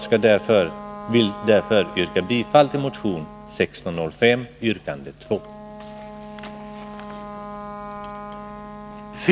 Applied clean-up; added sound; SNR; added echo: none; Wind instrument, woodwind instrument; 14 dB; none.